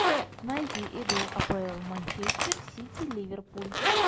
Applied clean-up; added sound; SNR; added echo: none; Zipper (clothing); -5 dB; none.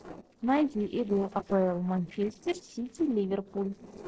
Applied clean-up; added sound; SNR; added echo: neural separator model SepFormer DNS4.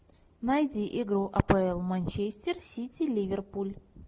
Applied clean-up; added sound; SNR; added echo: none; none; none; none.